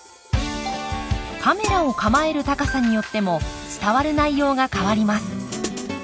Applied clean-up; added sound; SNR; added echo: none; Hi-hat; 19 dB; none.